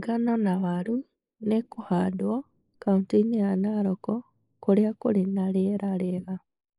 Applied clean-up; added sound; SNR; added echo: neural mask model Resemble Enhance denoiser.